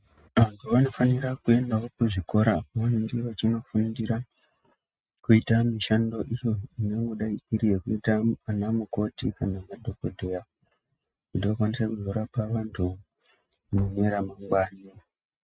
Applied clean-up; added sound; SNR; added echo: neural mask model RNNoise.